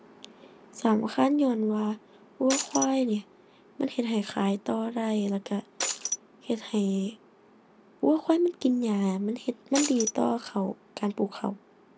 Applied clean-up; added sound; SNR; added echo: none; Shatter; 3 dB; none.